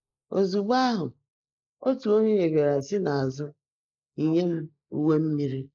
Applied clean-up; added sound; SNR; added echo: neural mask model Resemble Enhance denoiser.